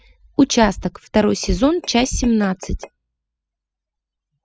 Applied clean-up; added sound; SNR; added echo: classical method spectral subtraction.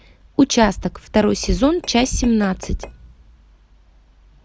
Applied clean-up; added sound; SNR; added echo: none; Tap / Glass; 19 dB; none.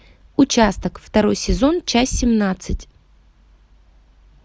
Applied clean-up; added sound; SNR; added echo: none; none; none; none.